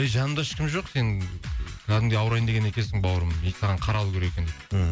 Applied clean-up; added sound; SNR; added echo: none; none; none; none.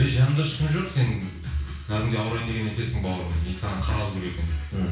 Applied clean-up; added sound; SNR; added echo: none; none; none; reverberation time 0.6 s.